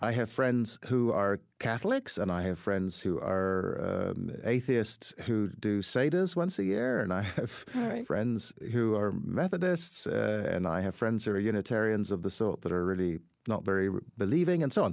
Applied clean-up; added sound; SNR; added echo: none; none; none; none.